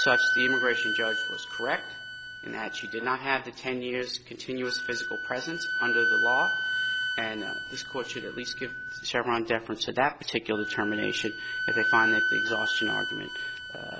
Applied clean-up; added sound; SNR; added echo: none; Wind instrument, woodwind instrument; -1 dB; none.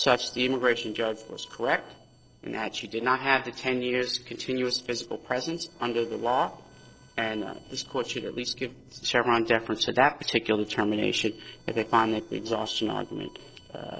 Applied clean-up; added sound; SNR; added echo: neural separator model SepFormer DNS4.